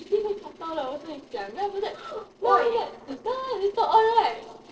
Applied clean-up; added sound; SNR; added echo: neural separator model SepFormer DNS4.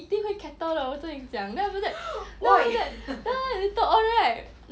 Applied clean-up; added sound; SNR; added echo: none; none; none; none.